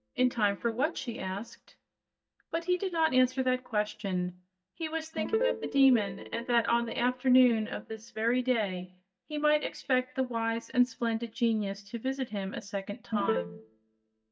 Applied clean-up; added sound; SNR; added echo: neural mask model DeepFilterNet 3.